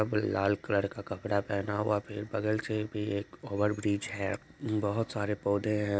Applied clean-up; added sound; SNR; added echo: none; none; none; none.